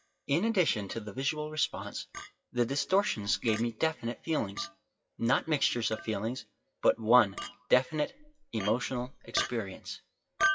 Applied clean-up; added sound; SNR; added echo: classical method WPE with log-MMSE.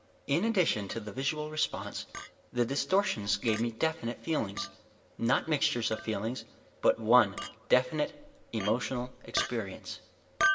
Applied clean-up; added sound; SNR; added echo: none; Chink, clink; 10 dB; reverberation time 0.7 s.